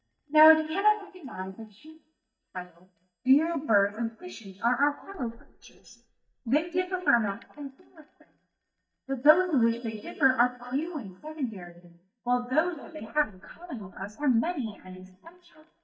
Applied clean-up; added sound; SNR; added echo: neural mask model DeepFilterNet 3.